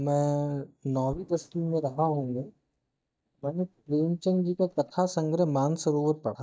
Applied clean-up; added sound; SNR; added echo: neural mask model DeepFilterNet 3.